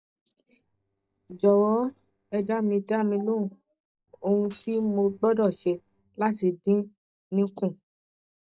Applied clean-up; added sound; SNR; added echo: neural separator model SepFormer DNS4.